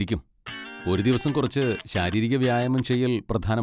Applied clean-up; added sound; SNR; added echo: none; Electric guitar; 15 dB; none.